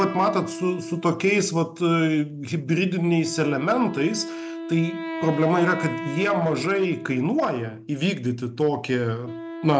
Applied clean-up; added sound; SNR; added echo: none; Wind instrument, woodwind instrument; 11 dB; none.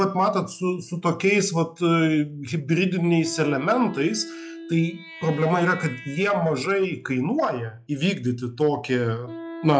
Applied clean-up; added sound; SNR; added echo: classical method log-MMSE.